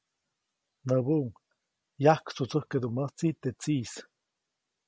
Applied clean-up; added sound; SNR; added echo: none; none; none; none.